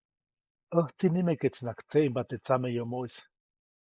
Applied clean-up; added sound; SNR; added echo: neural mask model Resemble Enhance denoiser.